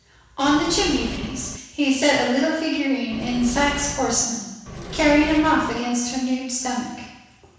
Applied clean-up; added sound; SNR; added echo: none; Engine / Mechanisms; 10 dB; reverberation time 1.1 s.